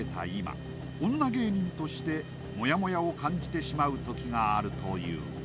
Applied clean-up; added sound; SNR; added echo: none; Mechanisms; 14 dB; none.